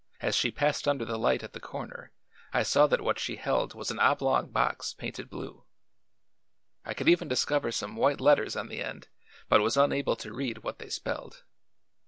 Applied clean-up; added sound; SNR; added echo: none; none; none; none.